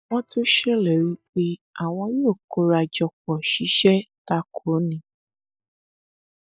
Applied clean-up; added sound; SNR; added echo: neural mask model DeepFilterNet 3.